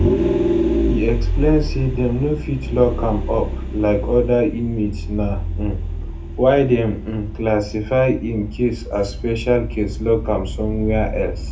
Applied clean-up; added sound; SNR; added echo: none; Vehicle; 3 dB; reverberation time 0.3 s.